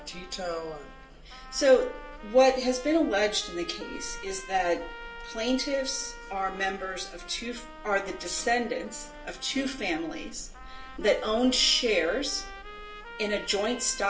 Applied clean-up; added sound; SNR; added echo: none; Trumpet; 17 dB; reverberation time 0.2 s.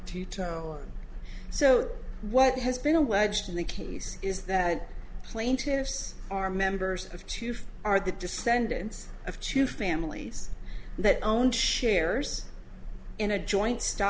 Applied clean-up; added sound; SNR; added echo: none; none; none; none.